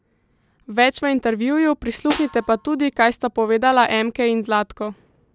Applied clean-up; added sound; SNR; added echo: none; Snare drum; 14 dB; none.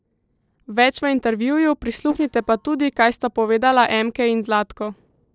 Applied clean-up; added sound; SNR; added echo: neural separator model SepFormer DNS4.